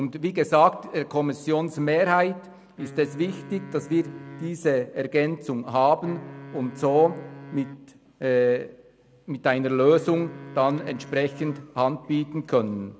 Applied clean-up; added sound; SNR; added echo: none; Wind instrument, woodwind instrument; 18 dB; none.